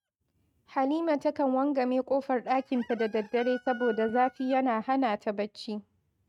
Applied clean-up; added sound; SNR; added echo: neural mask model RNNoise.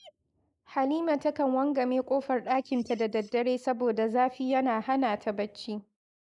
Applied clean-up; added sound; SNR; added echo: neural mask model Resemble Enhance denoiser.